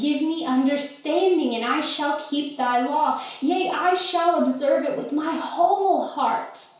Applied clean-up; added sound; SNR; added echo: none; none; none; reverberation time 0.6 s.